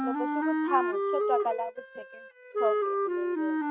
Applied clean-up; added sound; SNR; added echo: neural mask model RNNoise.